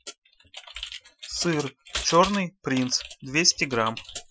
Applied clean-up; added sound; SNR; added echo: classical method Wiener filter.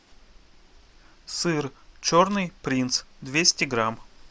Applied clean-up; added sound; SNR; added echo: none; none; none; none.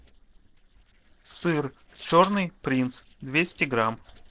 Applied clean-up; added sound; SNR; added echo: neural separator model SepFormer DNS4.